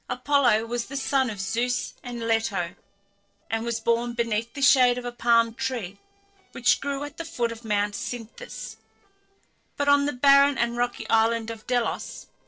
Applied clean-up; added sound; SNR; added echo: neural separator model SepFormer DNS4.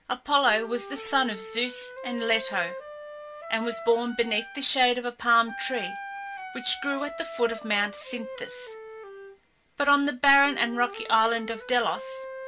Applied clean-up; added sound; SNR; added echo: none; Wind instrument, woodwind instrument; 13 dB; reverberation time 0.2 s.